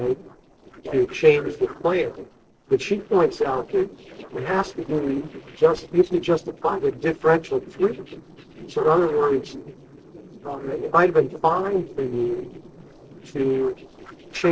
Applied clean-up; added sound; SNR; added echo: neural separator model SepFormer DNS4.